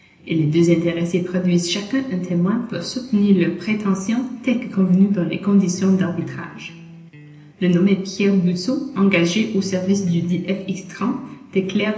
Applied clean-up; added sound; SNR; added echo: none; Electric guitar; 19 dB; reverberation time 1.4 s.